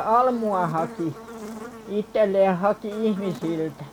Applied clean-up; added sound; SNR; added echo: none; Buzz; 15 dB; none.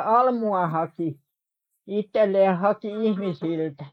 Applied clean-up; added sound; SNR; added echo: neural mask model Resemble Enhance denoiser.